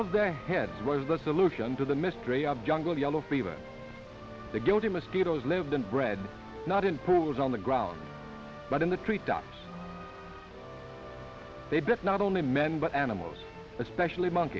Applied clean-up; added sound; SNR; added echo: none; none; none; none.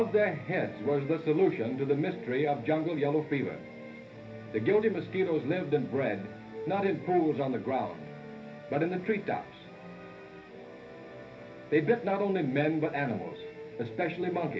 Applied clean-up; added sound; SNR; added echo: none; none; none; reverberation time 0.3 s.